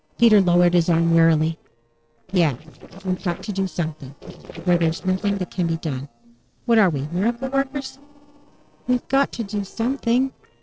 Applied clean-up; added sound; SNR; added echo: neural separator model SepFormer DNS4.